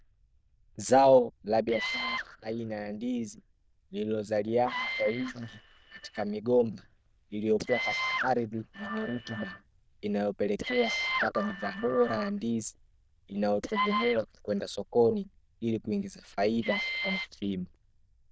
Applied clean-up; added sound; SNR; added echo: neural diffusion model UNIVERSE++.